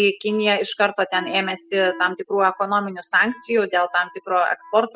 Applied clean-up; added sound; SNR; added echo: classical method spectral subtraction.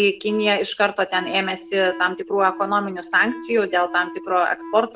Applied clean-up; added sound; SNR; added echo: none; Wind instrument, woodwind instrument; 15 dB; none.